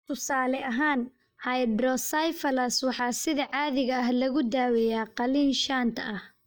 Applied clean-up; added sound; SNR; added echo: neural mask model DeepFilterNet 3.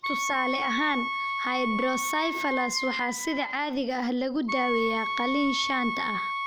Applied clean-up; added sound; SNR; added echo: none; Wind instrument, woodwind instrument; 2 dB; none.